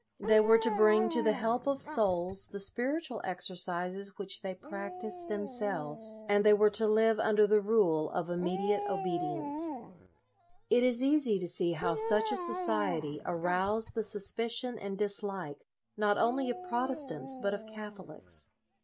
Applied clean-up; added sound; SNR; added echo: none; Dog; 10 dB; none.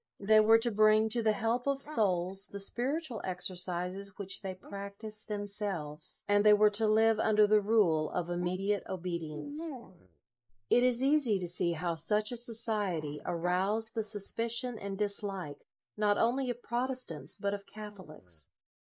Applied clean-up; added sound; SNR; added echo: neural mask model Resemble Enhance denoiser.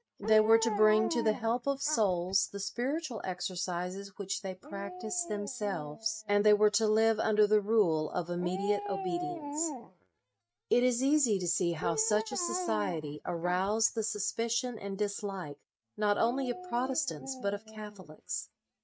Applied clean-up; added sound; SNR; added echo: neural mask model RNNoise.